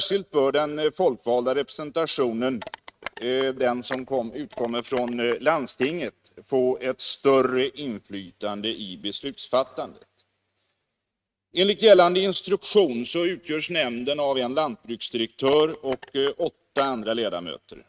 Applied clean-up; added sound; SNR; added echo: neural mask model RNNoise.